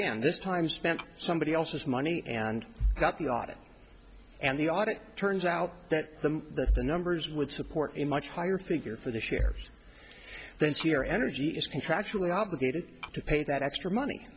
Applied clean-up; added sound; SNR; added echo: none; Tap / Glass; 15 dB; none.